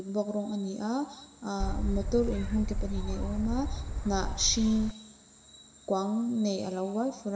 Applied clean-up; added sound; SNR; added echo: none; Gull, seagull / Wind; 1 dB; reverberation time 1.4 s.